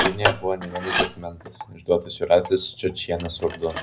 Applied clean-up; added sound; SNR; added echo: none; Dishes, pots, and pans; 3 dB; reverberation time 0.4 s.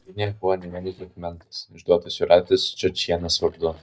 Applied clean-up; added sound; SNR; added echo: neural mask model DeepFilterNet 3.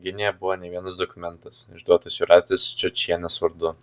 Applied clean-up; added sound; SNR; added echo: none; none; none; none.